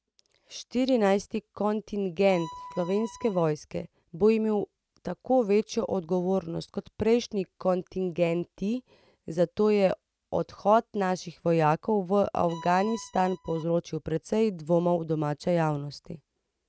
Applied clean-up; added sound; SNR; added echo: neural mask model RNNoise.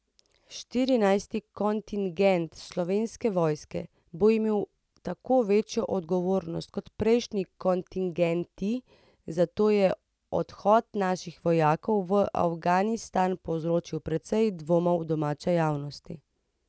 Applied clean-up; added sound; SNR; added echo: none; none; none; none.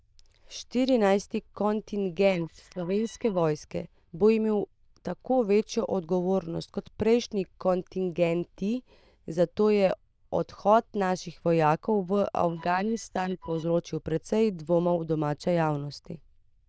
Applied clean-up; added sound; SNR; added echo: neural diffusion model UNIVERSE++.